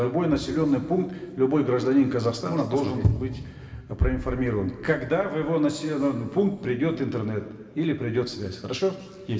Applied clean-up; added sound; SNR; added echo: none; none; none; reverberation time 2.3 s.